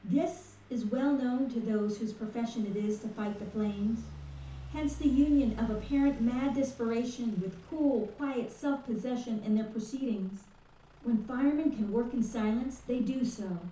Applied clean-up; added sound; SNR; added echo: none; Idling / Truck; 17 dB; reverberation time 0.9 s.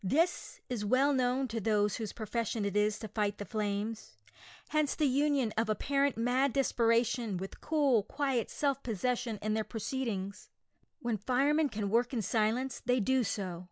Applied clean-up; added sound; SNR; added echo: none; none; none; none.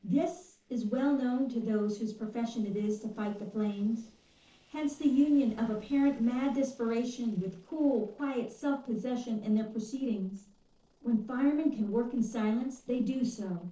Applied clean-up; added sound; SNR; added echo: neural separator model SepFormer DNS4.